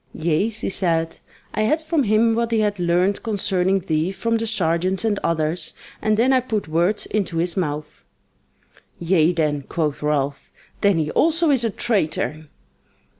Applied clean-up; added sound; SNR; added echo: none; none; none; none.